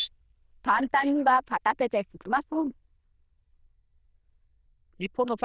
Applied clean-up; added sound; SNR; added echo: neural diffusion model UNIVERSE++.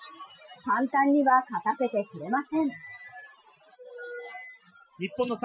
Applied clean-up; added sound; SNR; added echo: classical method Wiener filter.